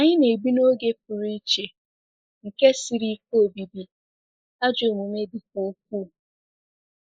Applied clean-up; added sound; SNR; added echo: neural mask model Resemble Enhance denoiser.